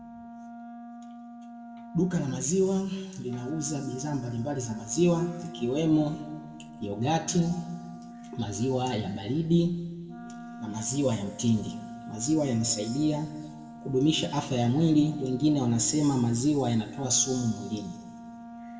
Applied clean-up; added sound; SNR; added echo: none; Wind instrument, woodwind instrument; 15 dB; reverberation time 1.2 s.